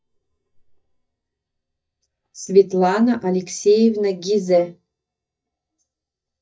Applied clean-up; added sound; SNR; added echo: neural mask model DeepFilterNet 3.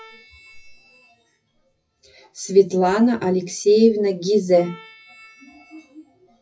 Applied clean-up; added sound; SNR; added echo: classical method WPE with log-MMSE.